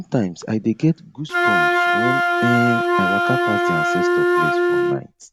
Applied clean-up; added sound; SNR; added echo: none; Wind instrument, woodwind instrument; -4 dB; none.